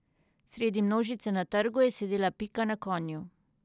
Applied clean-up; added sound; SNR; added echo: none; none; none; none.